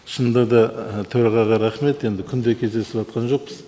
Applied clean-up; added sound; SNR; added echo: none; none; none; none.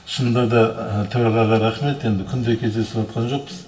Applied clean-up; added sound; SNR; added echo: none; none; none; reverberation time 0.2 s.